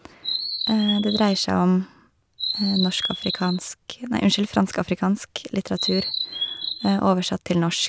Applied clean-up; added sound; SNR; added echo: none; Chirp, tweet; 5 dB; none.